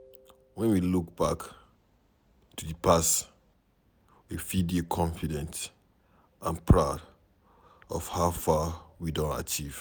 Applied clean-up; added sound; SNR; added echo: none; none; none; none.